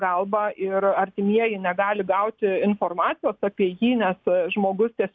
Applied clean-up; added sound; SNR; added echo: none; none; none; none.